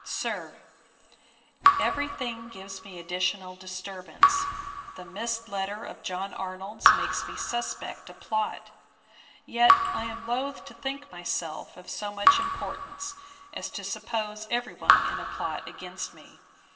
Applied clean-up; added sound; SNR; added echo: none; Raindrop / Drip; -3 dB; reverberation time 2.4 s.